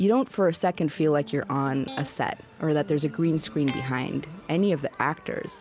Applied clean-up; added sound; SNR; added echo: none; Electric guitar; 18 dB; none.